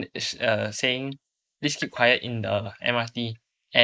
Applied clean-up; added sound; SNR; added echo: neural mask model Resemble Enhance denoiser.